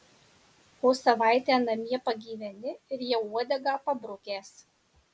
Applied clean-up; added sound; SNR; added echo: none; none; none; none.